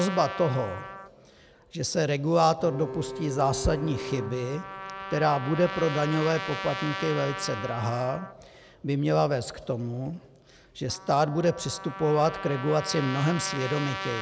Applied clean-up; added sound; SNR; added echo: none; Bowed string instrument + Trumpet; 10 dB; none.